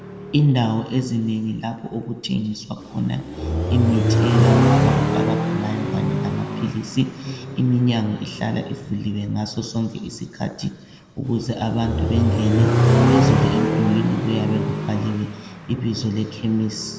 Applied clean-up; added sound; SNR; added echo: none; Accelerating, revving, vroom; -1 dB; reverberation time 1.6 s.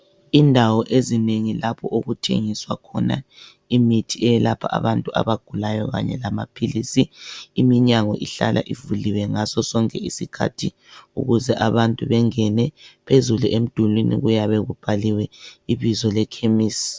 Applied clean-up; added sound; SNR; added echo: none; none; none; none.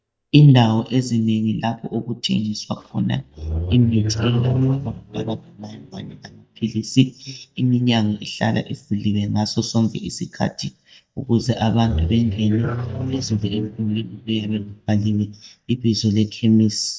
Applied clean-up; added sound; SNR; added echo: neural mask model DeepFilterNet 3.